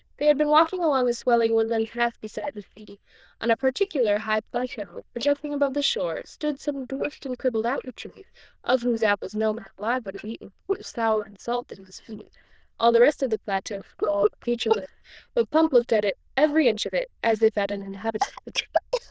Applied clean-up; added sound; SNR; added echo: neural diffusion model UNIVERSE++.